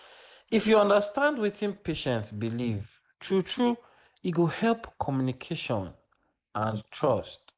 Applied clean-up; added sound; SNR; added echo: neural mask model Resemble Enhance denoiser.